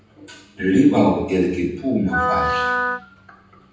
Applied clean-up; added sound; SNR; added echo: none; Wind instrument, woodwind instrument; 2 dB; reverberation time 0.8 s.